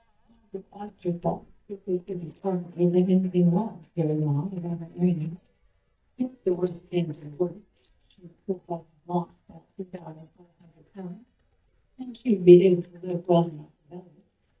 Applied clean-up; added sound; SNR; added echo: neural mask model DeepFilterNet 3.